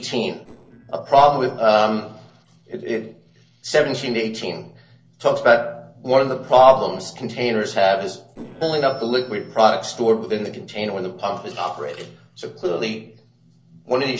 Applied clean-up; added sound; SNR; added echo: neural separator model SepFormer DNS4.